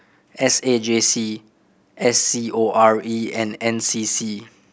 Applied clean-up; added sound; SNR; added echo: none; none; none; none.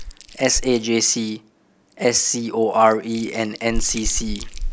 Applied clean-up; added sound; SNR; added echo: none; Chewing, mastication; 8 dB; none.